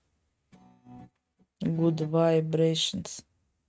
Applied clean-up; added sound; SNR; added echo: neural mask model RNNoise.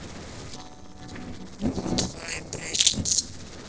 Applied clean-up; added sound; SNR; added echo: neural separator model SepFormer DNS4.